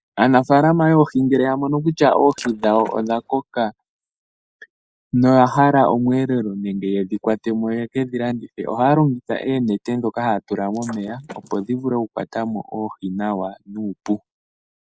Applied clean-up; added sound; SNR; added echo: neural mask model Resemble Enhance denoiser.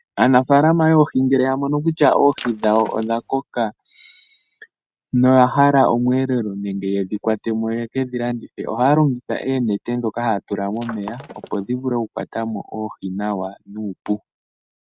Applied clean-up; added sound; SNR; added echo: neural mask model RNNoise.